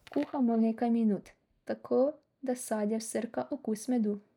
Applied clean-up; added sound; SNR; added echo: neural mask model DeepFilterNet 3.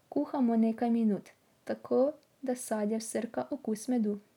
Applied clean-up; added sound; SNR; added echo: none; none; none; none.